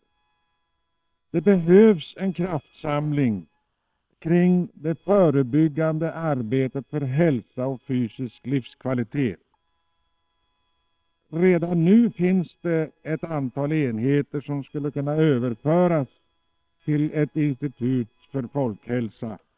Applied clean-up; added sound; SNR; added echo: neural separator model SepFormer WHAM!.